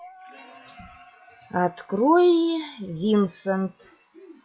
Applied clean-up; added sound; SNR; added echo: classical method log-MMSE.